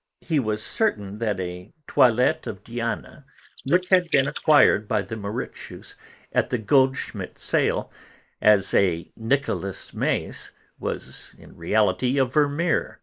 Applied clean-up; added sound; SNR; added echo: neural mask model Resemble Enhance denoiser.